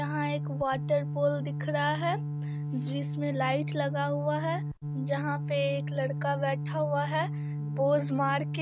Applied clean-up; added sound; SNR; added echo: none; Organ; 2 dB; none.